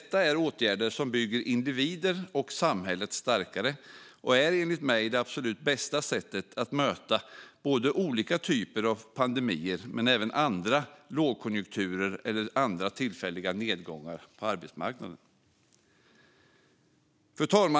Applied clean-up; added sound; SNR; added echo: none; none; none; none.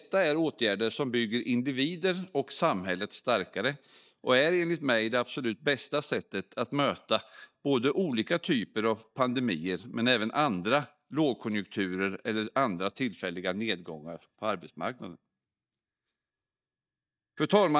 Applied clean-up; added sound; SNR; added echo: neural mask model DeepFilterNet 3.